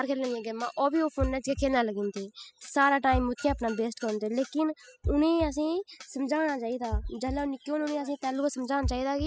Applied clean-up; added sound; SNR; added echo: classical method spectral subtraction.